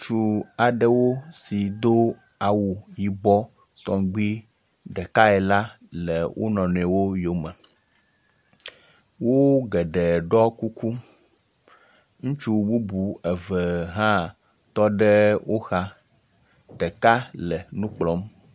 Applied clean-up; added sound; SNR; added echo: none; none; none; none.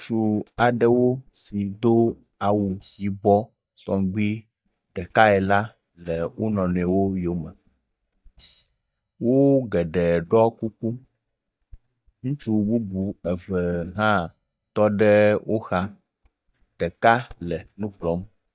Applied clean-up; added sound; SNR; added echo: neural mask model DeepFilterNet 3.